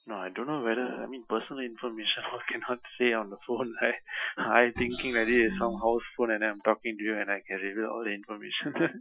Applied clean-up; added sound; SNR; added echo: classical method Wiener filter.